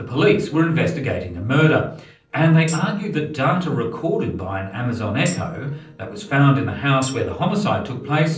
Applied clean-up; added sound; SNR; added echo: neural separator model SepFormer DNS4.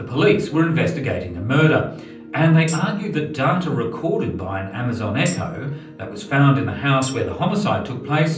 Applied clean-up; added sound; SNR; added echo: none; Tambourine; 18 dB; reverberation time 0.6 s.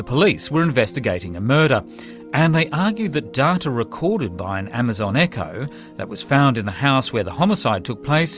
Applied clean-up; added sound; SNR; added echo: none; none; none; none.